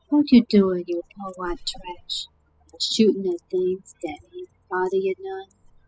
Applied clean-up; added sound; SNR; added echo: classical method spectral subtraction.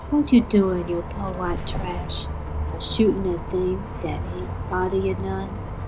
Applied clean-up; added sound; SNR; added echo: none; Bus; 6 dB; none.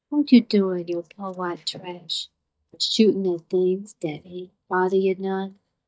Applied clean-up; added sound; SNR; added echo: neural mask model DeepFilterNet 3.